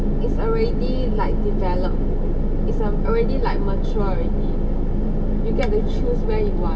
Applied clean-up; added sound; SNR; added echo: none; none; none; reverberation time 1.2 s.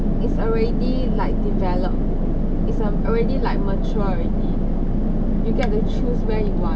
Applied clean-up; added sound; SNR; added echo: none; none; none; none.